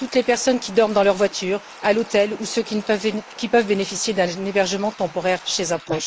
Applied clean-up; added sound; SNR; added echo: neural mask model Resemble Enhance denoiser.